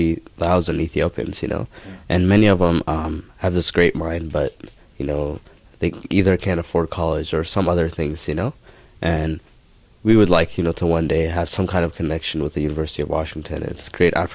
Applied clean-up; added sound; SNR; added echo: none; none; none; none.